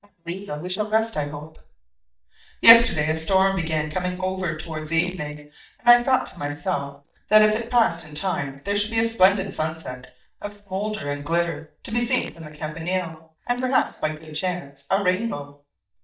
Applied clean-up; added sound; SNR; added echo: neural mask model DeepFilterNet 3.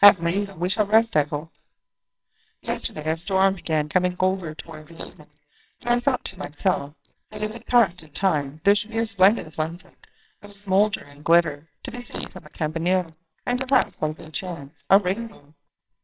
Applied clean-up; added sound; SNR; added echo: neural separator model SepFormer WHAMR!.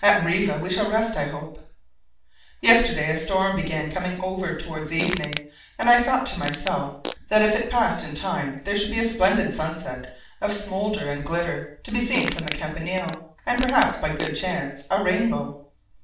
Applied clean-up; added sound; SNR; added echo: none; Fart; 10 dB; reverberation time 0.5 s.